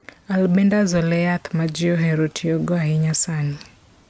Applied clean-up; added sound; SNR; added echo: none; none; none; none.